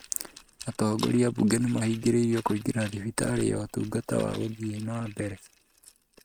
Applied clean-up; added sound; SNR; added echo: neural mask model RNNoise.